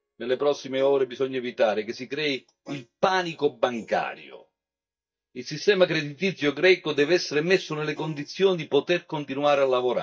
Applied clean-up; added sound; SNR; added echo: neural mask model DeepFilterNet 3.